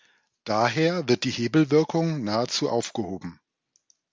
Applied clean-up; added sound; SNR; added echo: none; none; none; none.